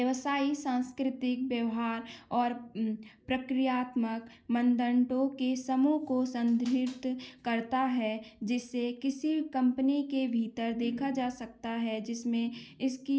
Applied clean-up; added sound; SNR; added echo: none; none; none; none.